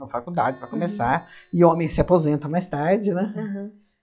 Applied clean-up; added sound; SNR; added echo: classical method log-MMSE.